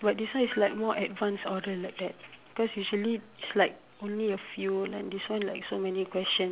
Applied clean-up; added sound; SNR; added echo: none; Piano; 19 dB; none.